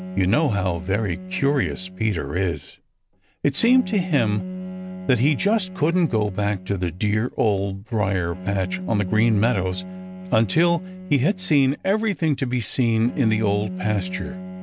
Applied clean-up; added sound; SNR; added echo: none; Bowed string instrument; 12 dB; none.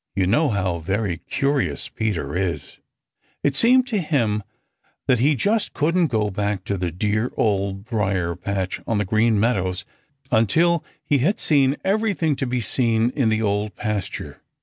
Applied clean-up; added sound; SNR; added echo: none; none; none; none.